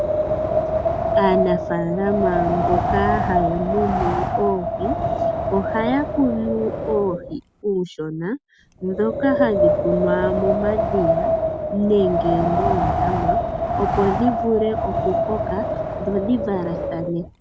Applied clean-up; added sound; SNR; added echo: none; Wind; -1 dB; none.